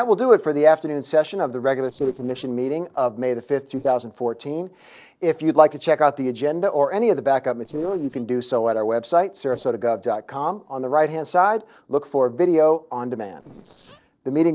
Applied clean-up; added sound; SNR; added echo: neural separator model SepFormer DNS4.